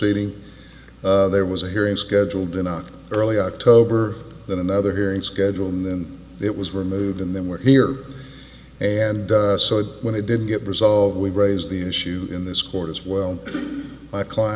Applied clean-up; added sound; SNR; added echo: none; none; none; none.